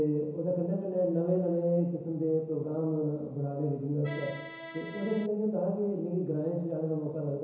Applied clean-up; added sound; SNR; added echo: none; Accordion; 11 dB; reverberation time 1.0 s.